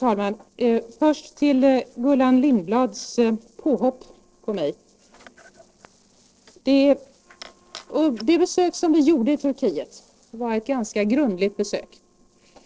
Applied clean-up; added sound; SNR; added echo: neural separator model SepFormer DNS4.